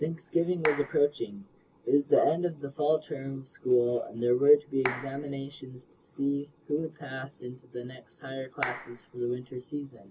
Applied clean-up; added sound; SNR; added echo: none; Clapping; 10 dB; reverberation time 0.2 s.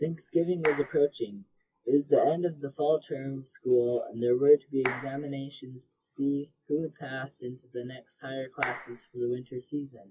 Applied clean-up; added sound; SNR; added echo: classical method WPE with log-MMSE.